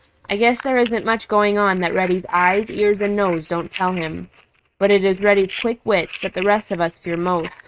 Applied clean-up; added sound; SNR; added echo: neural mask model RNNoise.